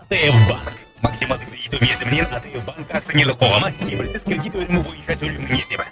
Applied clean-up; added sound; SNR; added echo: neural mask model RNNoise.